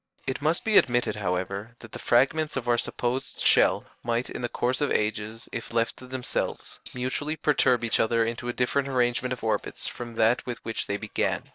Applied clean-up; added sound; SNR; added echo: neural separator model SepFormer DNS4.